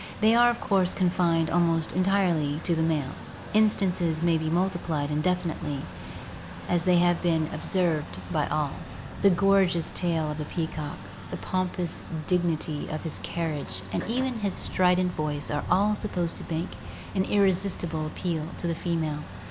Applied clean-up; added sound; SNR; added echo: none; Truck; 12 dB; none.